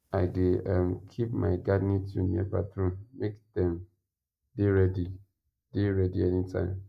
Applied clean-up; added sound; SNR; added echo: neural mask model DeepFilterNet 3.